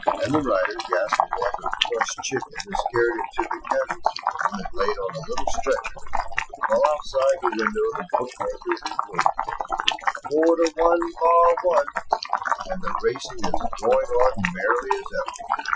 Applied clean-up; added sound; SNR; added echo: classical method Wiener filter.